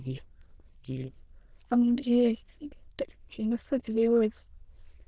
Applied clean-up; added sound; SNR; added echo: neural diffusion model UNIVERSE++.